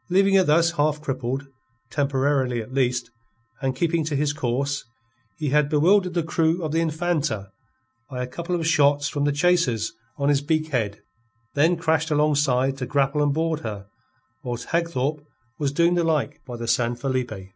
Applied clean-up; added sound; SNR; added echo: none; none; none; none.